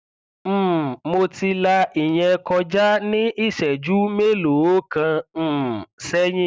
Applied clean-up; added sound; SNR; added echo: none; none; none; none.